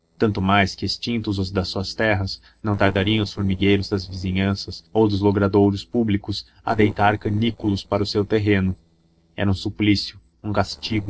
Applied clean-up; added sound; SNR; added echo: neural separator model SepFormer DNS4.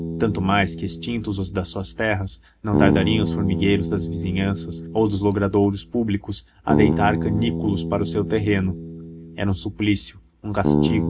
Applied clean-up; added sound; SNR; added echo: none; Bass guitar; 3 dB; reverberation time 0.3 s.